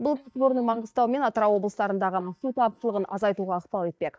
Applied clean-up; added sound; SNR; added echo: neural mask model DeepFilterNet 3.